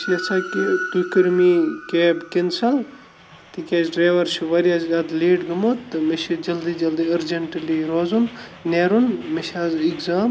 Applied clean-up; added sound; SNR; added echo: none; Train; 16 dB; none.